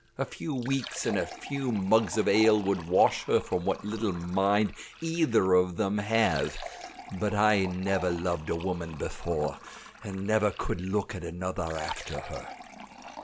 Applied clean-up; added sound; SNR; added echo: none; Fill (with liquid); 16 dB; none.